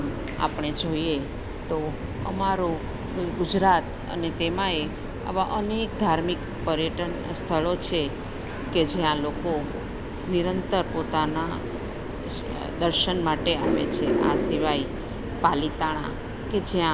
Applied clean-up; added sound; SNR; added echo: none; Boat, Water vehicle; 9 dB; none.